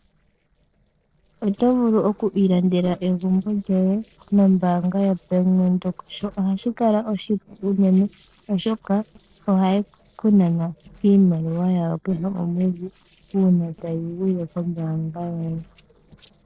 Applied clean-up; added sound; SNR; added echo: neural separator model SepFormer DNS4.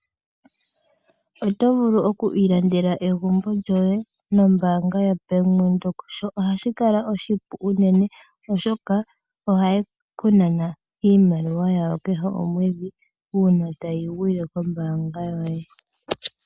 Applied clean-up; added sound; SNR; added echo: none; none; none; none.